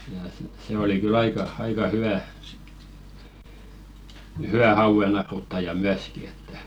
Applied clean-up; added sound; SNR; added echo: none; Bowed string instrument; 18 dB; none.